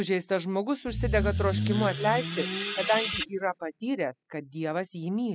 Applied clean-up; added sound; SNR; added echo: classical method spectral subtraction.